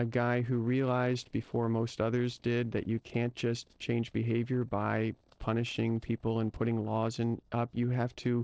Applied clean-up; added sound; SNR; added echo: neural separator model SepFormer DNS4.